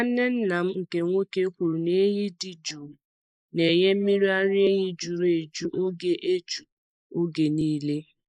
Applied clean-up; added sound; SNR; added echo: neural mask model Resemble Enhance denoiser.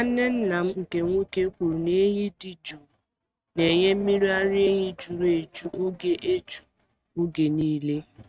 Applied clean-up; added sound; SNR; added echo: neural mask model RNNoise.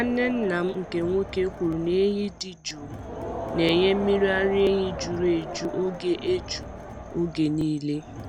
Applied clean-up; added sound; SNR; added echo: none; Crowd; 10 dB; none.